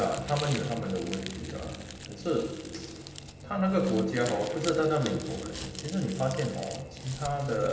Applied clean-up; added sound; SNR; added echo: none; Crumpling, crinkling; 14 dB; reverberation time 2.4 s.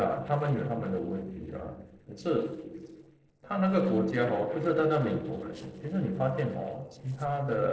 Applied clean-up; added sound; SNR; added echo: neural separator model SepFormer DNS4.